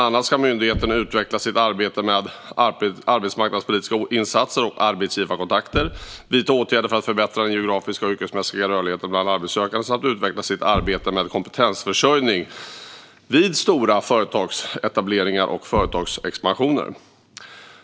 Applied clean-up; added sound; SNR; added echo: none; Knock; 18 dB; none.